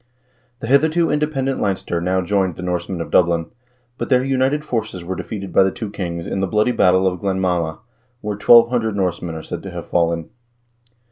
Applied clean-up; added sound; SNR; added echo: none; none; none; none.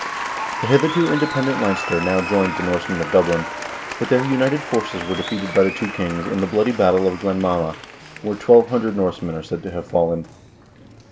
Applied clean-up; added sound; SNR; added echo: none; Applause; 9 dB; none.